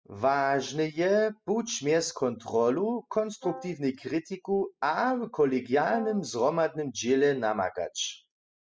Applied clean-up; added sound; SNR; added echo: classical method spectral subtraction.